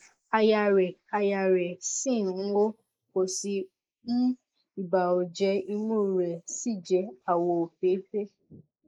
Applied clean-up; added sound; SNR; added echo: neural mask model Resemble Enhance denoiser.